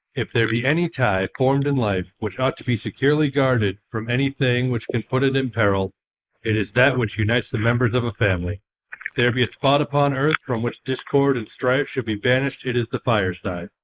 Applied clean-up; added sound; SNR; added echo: neural mask model Resemble Enhance denoiser.